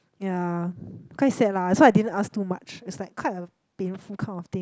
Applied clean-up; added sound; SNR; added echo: none; none; none; none.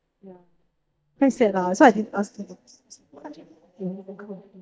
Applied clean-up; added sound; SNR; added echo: neural mask model DeepFilterNet 3.